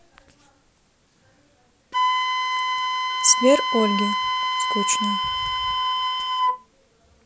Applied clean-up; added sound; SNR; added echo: none; Wind instrument, woodwind instrument; -2 dB; none.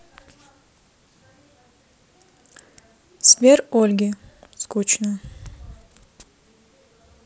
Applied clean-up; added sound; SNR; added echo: none; none; none; none.